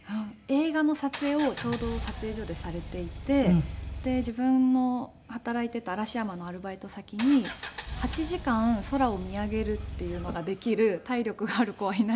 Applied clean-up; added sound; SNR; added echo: none; Engine; 9 dB; none.